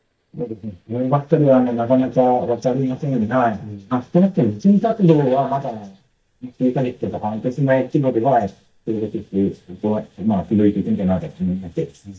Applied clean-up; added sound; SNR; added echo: neural mask model DeepFilterNet 3.